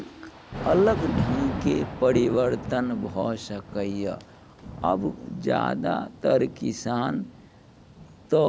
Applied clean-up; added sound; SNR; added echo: none; Thunder / Rain; 9 dB; none.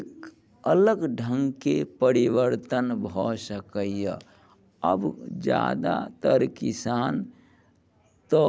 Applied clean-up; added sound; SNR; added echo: none; none; none; none.